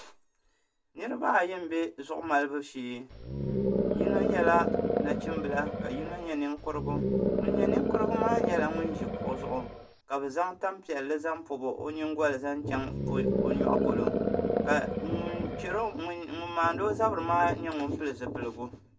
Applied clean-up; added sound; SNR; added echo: none; Animal; -2 dB; reverberation time 0.2 s.